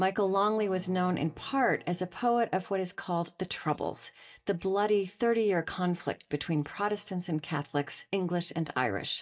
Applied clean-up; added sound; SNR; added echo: neural mask model DeepFilterNet 3.